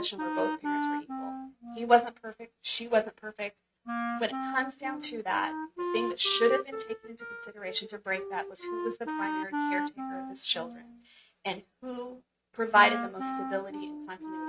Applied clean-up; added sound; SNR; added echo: neural mask model RNNoise.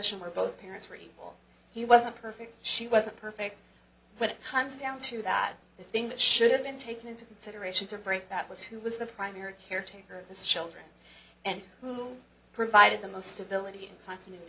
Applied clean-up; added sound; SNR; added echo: none; none; none; none.